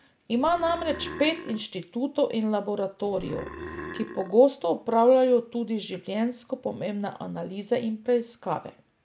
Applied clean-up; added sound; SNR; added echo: none; Burping, eructation; 13 dB; none.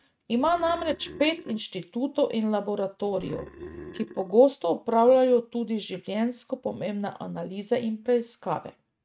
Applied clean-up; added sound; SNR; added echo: neural mask model RNNoise.